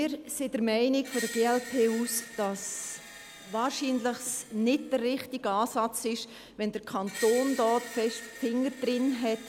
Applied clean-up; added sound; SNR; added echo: none; Screech; 15 dB; none.